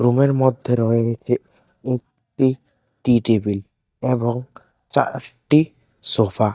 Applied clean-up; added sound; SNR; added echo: neural mask model DeepFilterNet 3.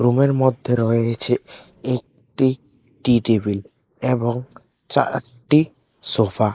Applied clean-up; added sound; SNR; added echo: neural mask model Resemble Enhance denoiser.